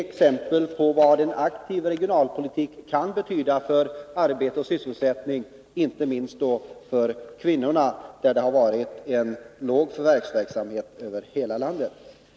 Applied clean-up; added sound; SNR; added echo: none; none; none; none.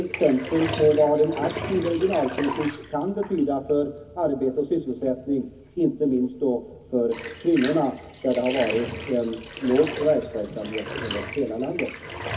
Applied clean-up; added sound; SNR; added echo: none; Bathtub (filling or washing); 11 dB; reverberation time 0.3 s.